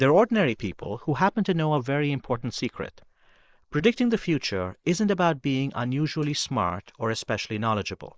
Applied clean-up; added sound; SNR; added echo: neural mask model Resemble Enhance denoiser.